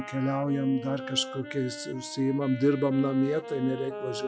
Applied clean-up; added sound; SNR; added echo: classical method log-MMSE.